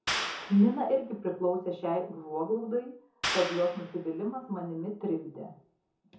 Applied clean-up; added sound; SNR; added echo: none; Clapping; 9 dB; reverberation time 0.6 s.